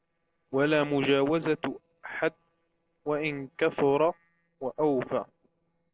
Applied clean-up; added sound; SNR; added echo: neural separator model SepFormer DNS4.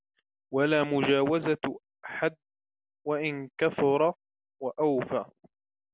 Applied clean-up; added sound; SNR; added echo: none; none; none; none.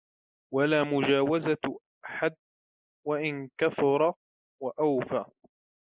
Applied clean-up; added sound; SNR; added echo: neural mask model Resemble Enhance denoiser.